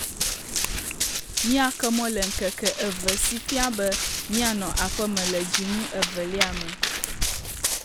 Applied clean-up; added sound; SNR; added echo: none; Run; 0 dB; none.